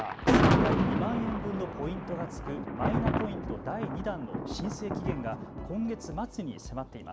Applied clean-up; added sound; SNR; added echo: none; Thunder; -5 dB; none.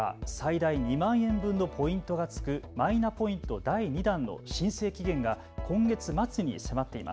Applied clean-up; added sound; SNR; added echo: none; none; none; none.